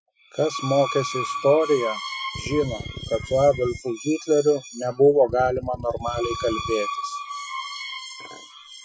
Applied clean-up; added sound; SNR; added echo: classical method Wiener filter.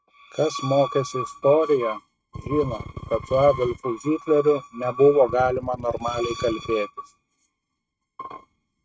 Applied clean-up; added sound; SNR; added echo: neural mask model RNNoise.